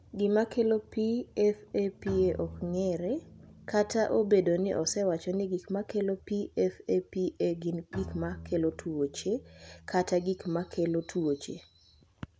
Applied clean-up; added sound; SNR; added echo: none; Bowed string instrument; 19 dB; none.